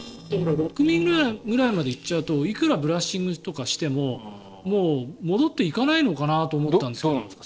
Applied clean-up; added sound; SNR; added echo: neural separator model SepFormer DNS4.